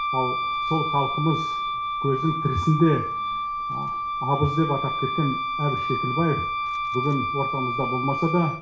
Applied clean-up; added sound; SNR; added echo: none; Wind instrument, woodwind instrument; 1 dB; none.